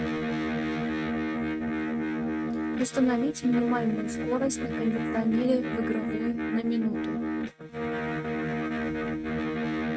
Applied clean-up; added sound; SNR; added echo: neural mask model RNNoise.